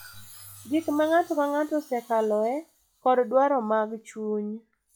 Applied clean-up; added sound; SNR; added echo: classical method log-MMSE.